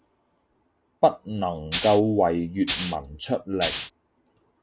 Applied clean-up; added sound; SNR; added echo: none; Rattle (instrument); 5 dB; none.